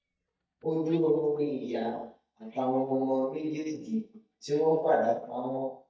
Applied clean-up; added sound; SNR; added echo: neural mask model DeepFilterNet 3.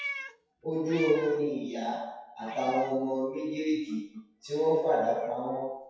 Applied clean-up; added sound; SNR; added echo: classical method WPE with log-MMSE.